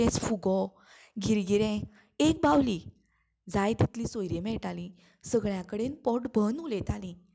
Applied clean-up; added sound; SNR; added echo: none; none; none; none.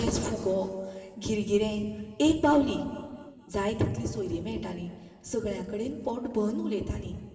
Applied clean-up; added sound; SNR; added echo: none; none; none; reverberation time 2.0 s.